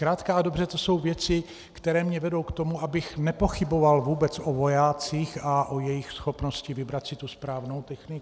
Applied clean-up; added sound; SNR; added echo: none; none; none; none.